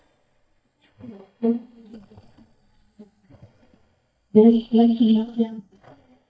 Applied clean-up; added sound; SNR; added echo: neural mask model DeepFilterNet 3.